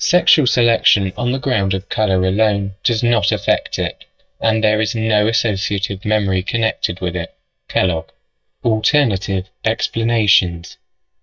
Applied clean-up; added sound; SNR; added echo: neural mask model DeepFilterNet 3.